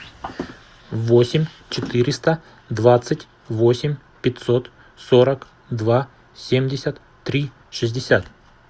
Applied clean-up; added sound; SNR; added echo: none; none; none; none.